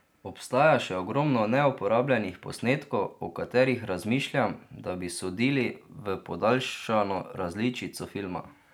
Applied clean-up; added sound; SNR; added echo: none; none; none; none.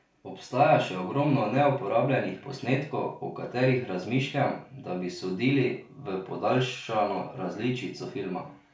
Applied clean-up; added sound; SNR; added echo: none; none; none; reverberation time 0.3 s.